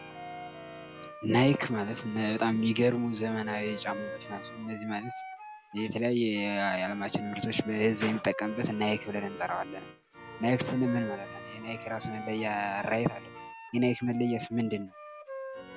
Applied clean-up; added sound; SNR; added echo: none; Wind instrument, woodwind instrument + Organ; 12 dB; none.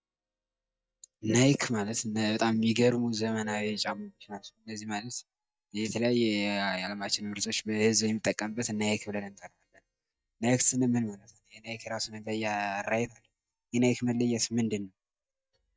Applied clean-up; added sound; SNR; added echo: neural mask model DeepFilterNet 3.